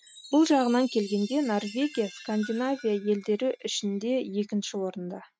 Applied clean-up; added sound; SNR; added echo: neural mask model RNNoise.